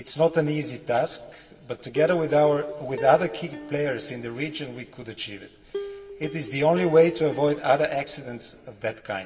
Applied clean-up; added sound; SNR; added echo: none; Plucked string instrument; 14 dB; reverberation time 1.8 s.